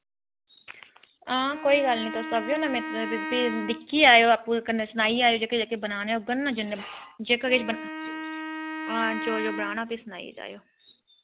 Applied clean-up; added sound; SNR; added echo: none; Wind instrument, woodwind instrument; 9 dB; none.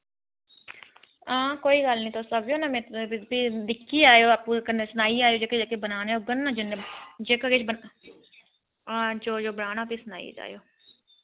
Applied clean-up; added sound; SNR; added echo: none; none; none; none.